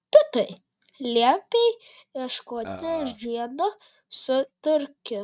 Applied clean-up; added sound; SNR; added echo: neural mask model RNNoise.